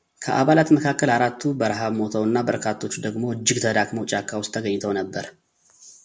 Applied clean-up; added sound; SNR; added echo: none; none; none; none.